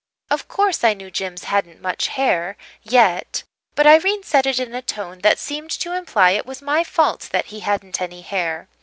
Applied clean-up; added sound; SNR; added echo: none; none; none; none.